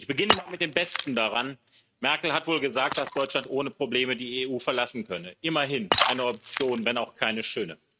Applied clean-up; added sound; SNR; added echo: neural mask model RNNoise.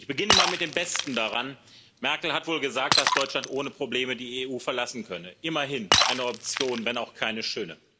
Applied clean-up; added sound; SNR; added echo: none; Shatter; 0 dB; none.